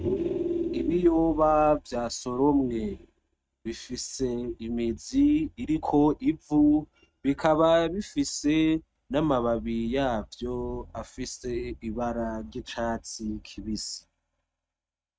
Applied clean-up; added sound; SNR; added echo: neural mask model RNNoise.